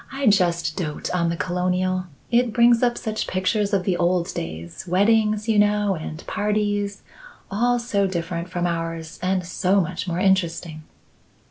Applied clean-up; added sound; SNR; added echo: none; none; none; none.